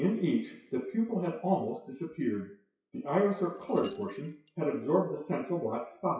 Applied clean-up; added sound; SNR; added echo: classical method WPE with log-MMSE.